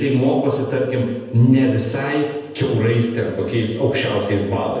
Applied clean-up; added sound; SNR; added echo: none; none; none; reverberation time 1.0 s.